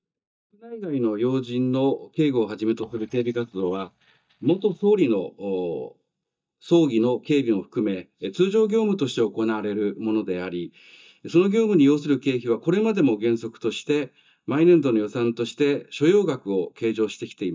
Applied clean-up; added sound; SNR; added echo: neural mask model DeepFilterNet 3.